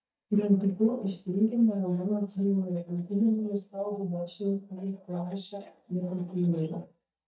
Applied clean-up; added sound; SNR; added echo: neural mask model DeepFilterNet 3.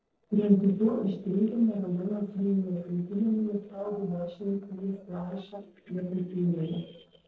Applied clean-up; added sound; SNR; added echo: neural separator model SepFormer DNS4.